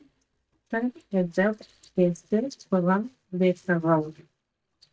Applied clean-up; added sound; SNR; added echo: neural mask model DeepFilterNet 3.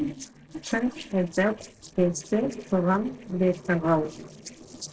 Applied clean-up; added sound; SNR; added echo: neural separator model SepFormer DNS4.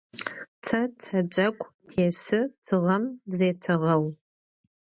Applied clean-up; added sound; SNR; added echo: none; none; none; none.